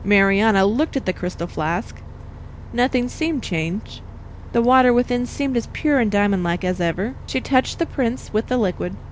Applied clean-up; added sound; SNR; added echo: none; Bus; 14 dB; none.